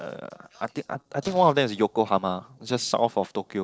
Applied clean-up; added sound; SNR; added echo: neural separator model SepFormer DNS4.